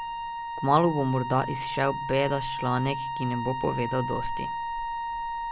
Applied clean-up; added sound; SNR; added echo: none; Wind instrument, woodwind instrument; 4 dB; none.